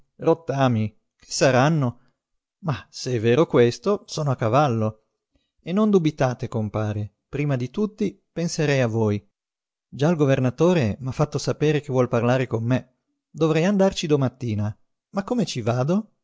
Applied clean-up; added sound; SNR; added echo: none; none; none; none.